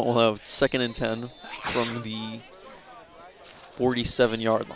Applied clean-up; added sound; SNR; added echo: none; Sneeze; 13 dB; none.